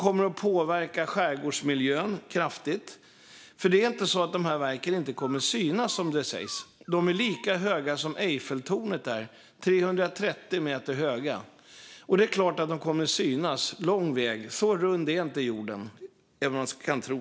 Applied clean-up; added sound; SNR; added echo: none; Dog; 20 dB; none.